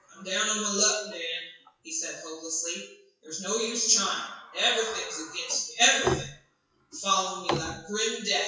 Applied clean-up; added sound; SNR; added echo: classical method WPE with log-MMSE.